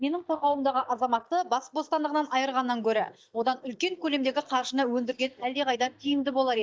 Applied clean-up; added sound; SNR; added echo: neural mask model DeepFilterNet 3.